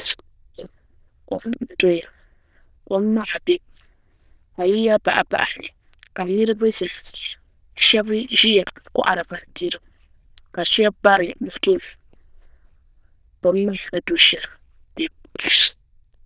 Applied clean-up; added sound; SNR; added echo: neural diffusion model UNIVERSE++.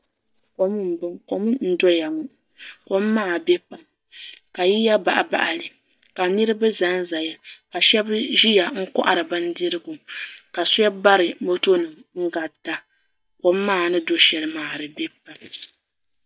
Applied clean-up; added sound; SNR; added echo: neural mask model DeepFilterNet 3.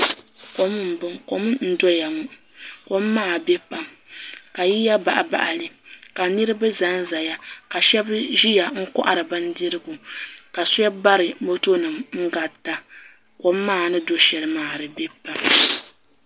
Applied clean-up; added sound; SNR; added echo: none; none; none; none.